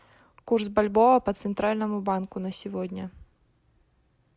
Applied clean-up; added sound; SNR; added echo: none; none; none; none.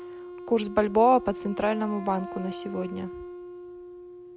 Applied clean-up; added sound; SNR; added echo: none; Wind instrument, woodwind instrument; 12 dB; none.